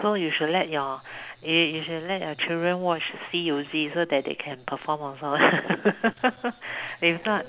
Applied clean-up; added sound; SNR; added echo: none; none; none; none.